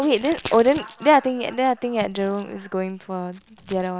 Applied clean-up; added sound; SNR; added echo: none; Packing tape, duct tape; 18 dB; none.